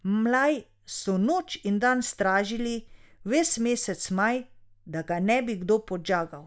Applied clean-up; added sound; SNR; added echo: none; none; none; none.